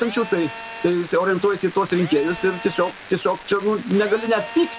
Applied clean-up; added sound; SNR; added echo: none; Telephone; 14 dB; none.